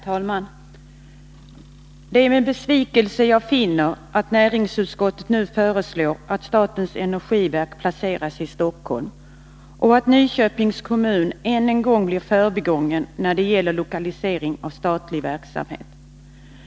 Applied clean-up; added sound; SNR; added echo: none; none; none; none.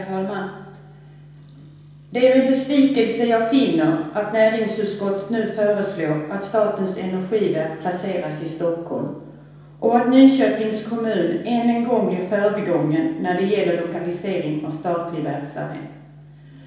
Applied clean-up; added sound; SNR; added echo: none; none; none; reverberation time 0.9 s.